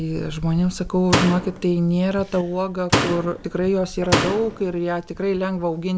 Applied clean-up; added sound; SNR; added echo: none; Slam; 3 dB; none.